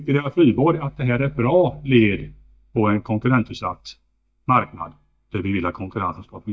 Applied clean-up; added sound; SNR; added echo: neural mask model DeepFilterNet 3.